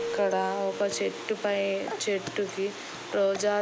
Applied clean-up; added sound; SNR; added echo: none; Keyboard (musical); 12 dB; none.